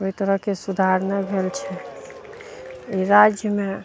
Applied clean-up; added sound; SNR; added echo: none; Applause / Crowd / Cheering; 15 dB; none.